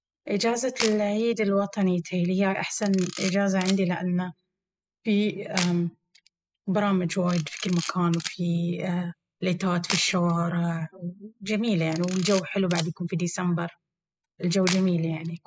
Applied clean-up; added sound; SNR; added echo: classical method spectral subtraction.